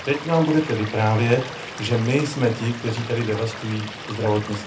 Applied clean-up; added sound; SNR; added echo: none; Stream / Liquid; 12 dB; reverberation time 0.3 s.